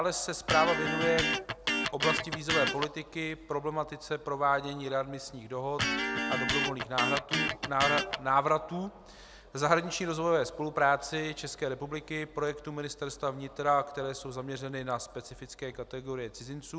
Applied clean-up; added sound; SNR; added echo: none; Electric guitar; -1 dB; none.